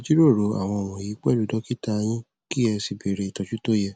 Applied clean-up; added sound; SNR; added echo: none; none; none; none.